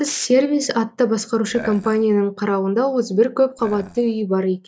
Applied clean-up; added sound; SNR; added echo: neural mask model DeepFilterNet 3.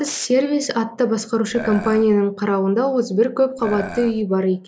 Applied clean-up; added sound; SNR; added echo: none; Burping, eructation; 12 dB; none.